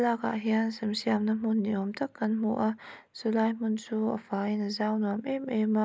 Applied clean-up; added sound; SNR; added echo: none; none; none; none.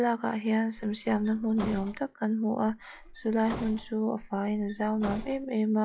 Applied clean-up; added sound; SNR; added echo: classical method log-MMSE.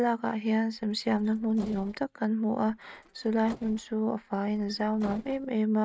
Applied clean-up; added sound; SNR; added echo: neural mask model RNNoise.